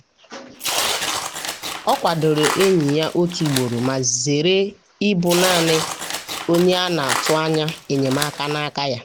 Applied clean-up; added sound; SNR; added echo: none; Tearing; 6 dB; none.